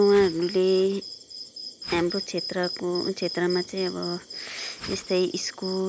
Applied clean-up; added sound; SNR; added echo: none; Whoosh, swoosh, swish; 17 dB; none.